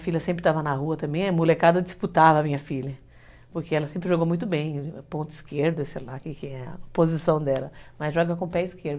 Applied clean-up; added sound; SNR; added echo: none; none; none; none.